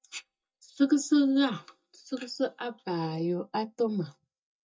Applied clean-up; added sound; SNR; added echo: neural mask model DeepFilterNet 3.